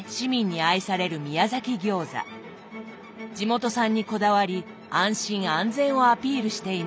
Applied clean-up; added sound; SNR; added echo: none; none; none; none.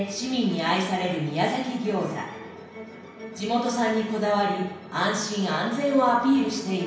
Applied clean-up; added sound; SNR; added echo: none; none; none; reverberation time 0.9 s.